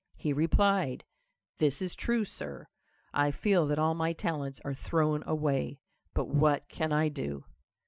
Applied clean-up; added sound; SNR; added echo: none; none; none; none.